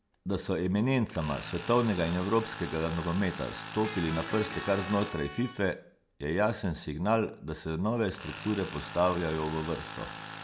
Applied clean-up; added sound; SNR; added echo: none; Electric guitar + Tools; 13 dB; none.